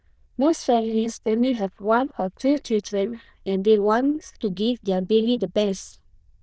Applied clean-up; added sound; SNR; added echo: neural diffusion model UNIVERSE++.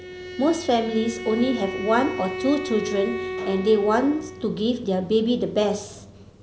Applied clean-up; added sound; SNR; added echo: none; Bowed string instrument; 10 dB; none.